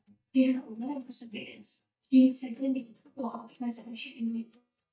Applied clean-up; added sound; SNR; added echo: neural mask model DeepFilterNet 3.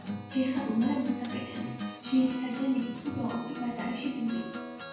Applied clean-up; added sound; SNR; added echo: none; Acoustic guitar; 9 dB; reverberation time 0.6 s.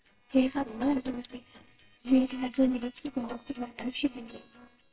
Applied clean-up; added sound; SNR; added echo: neural separator model SepFormer WHAMR!.